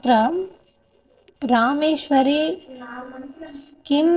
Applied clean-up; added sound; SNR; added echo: neural separator model SepFormer DNS4.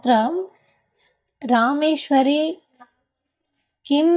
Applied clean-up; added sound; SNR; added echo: neural mask model DeepFilterNet 3.